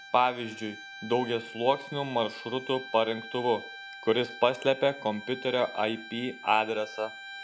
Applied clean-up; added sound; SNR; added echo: none; Bowed string instrument; 15 dB; none.